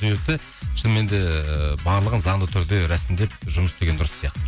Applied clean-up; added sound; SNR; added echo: none; none; none; none.